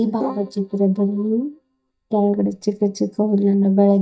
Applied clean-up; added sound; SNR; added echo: neural mask model DeepFilterNet 3.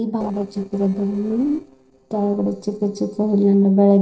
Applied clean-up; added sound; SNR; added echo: neural separator model SepFormer DNS4.